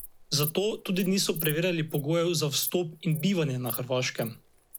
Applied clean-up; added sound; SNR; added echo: none; Insect; 13 dB; none.